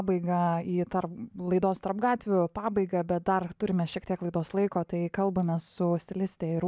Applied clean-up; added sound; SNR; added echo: none; none; none; none.